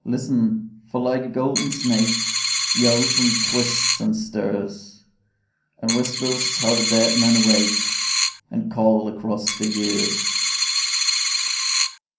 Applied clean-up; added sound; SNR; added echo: none; Coin (dropping); -2 dB; reverberation time 0.6 s.